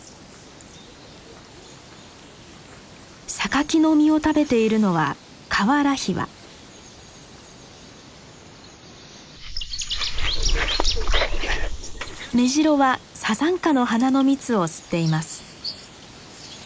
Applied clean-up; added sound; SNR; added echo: neural mask model Resemble Enhance denoiser.